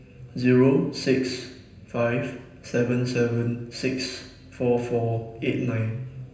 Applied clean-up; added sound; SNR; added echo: none; none; none; reverberation time 0.9 s.